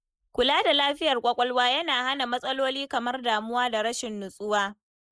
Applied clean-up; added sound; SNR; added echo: neural mask model Resemble Enhance denoiser.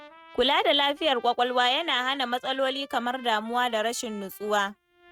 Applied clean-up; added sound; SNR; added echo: neural mask model RNNoise.